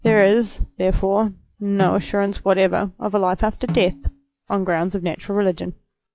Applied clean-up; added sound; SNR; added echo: classical method log-MMSE.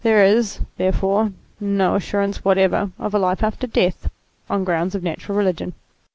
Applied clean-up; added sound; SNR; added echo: none; none; none; none.